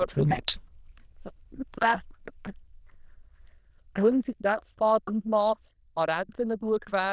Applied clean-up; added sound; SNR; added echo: neural diffusion model UNIVERSE++.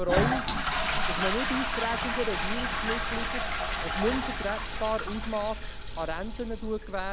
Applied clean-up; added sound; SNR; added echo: none; Toilet flush; -3 dB; none.